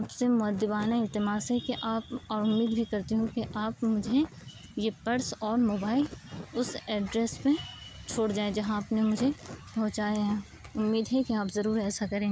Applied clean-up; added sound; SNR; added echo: none; none; none; none.